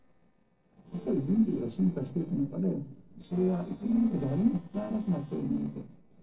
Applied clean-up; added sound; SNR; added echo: neural separator model SepFormer DNS4.